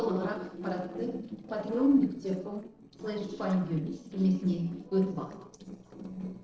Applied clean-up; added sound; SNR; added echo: neural separator model SepFormer DNS4.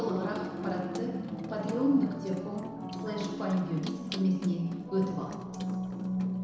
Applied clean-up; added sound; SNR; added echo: none; Sink (filling or washing) / Water tap, faucet; 10 dB; reverberation time 1.0 s.